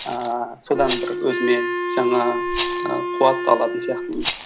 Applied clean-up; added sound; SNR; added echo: none; Wind instrument, woodwind instrument + Rattle; 3 dB; none.